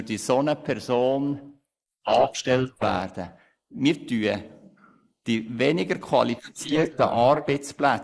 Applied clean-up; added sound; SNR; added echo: neural mask model Resemble Enhance denoiser.